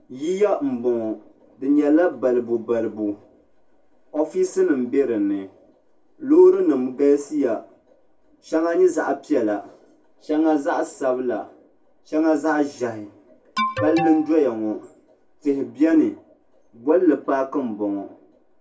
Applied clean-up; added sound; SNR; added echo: none; Alarm; 5 dB; reverberation time 0.2 s.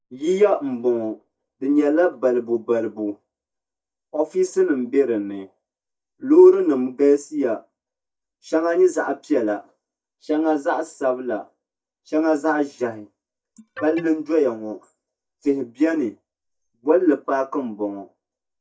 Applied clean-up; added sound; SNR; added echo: neural mask model DeepFilterNet 3.